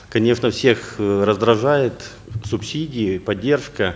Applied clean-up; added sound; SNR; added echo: none; none; none; none.